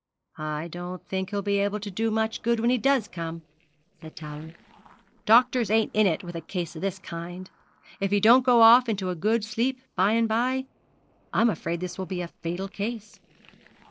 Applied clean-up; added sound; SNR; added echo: neural separator model SepFormer DNS4.